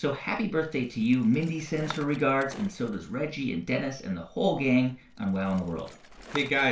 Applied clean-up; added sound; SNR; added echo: none; Bicycle; 20 dB; reverberation time 0.3 s.